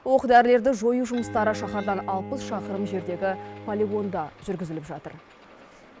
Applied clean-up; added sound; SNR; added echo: none; Bowed string instrument; 14 dB; none.